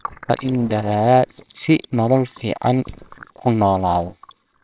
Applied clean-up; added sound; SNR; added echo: neural separator model SepFormer WHAMR!.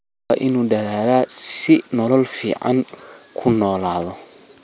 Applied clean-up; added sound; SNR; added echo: none; none; none; none.